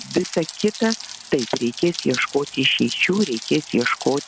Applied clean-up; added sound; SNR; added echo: none; Rain; 12 dB; none.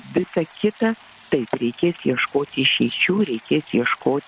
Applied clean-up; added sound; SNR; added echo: neural mask model Resemble Enhance denoiser.